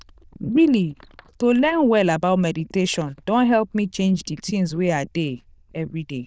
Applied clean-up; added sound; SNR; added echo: neural diffusion model UNIVERSE++.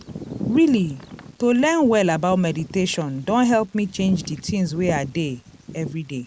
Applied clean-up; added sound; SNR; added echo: none; Bird vocalization, bird call, bird song; 14 dB; none.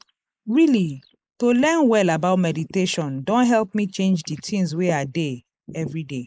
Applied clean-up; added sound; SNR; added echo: neural mask model Resemble Enhance denoiser.